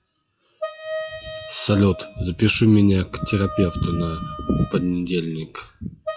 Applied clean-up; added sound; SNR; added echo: classical method WPE with log-MMSE.